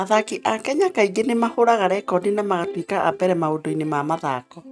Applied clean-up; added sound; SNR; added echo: neural mask model RNNoise.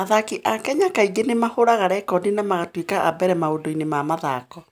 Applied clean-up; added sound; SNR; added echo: none; none; none; none.